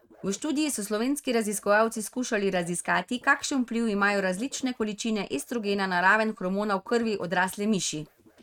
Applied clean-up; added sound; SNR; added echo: neural mask model RNNoise.